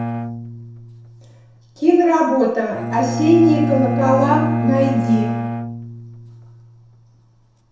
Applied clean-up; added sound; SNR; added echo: none; Bowed string instrument; 4 dB; reverberation time 0.7 s.